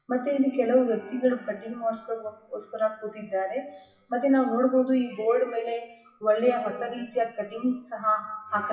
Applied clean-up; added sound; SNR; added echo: classical method WPE with log-MMSE.